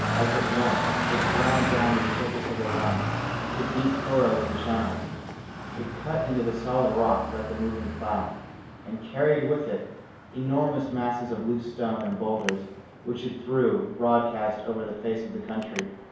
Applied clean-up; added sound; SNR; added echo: none; Traffic noise, roadway noise; 4 dB; reverberation time 1.0 s.